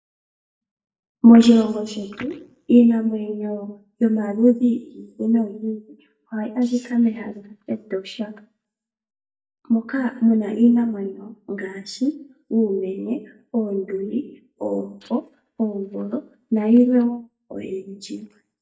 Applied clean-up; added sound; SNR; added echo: neural mask model DeepFilterNet 3.